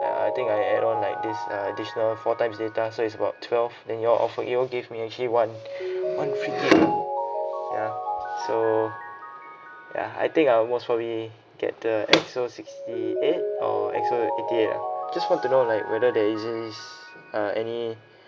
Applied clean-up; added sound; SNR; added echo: none; Mallet percussion; 6 dB; none.